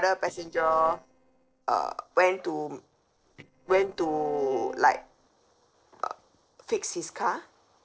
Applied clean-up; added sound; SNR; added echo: neural separator model SepFormer DNS4.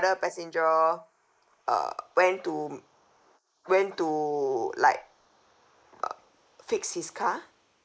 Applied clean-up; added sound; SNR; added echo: neural mask model Resemble Enhance denoiser.